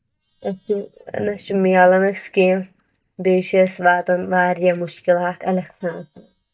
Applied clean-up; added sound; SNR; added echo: neural mask model DeepFilterNet 3.